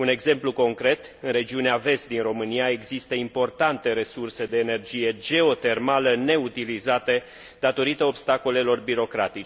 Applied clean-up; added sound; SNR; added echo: none; none; none; none.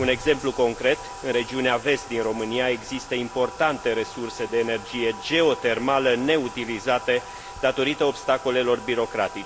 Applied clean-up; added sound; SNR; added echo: none; Bathtub (filling or washing); 15 dB; none.